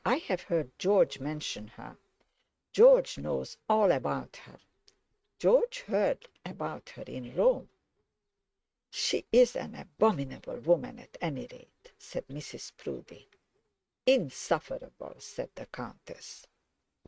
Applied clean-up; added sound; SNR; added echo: neural mask model RNNoise.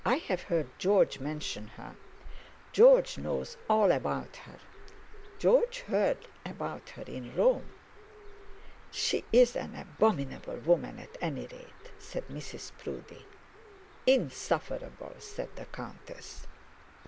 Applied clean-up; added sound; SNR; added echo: none; Bird; 15 dB; none.